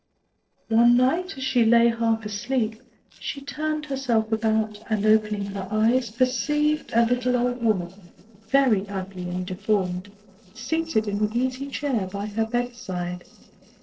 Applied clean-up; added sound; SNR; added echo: neural separator model SepFormer DNS4.